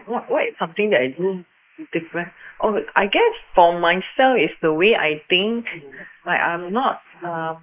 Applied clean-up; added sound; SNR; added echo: neural mask model Resemble Enhance denoiser.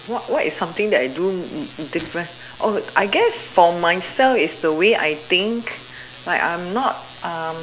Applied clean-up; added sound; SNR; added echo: none; none; none; none.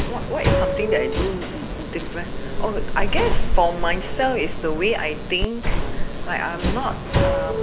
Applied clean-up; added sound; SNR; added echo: none; Subway, metro, underground; -4 dB; none.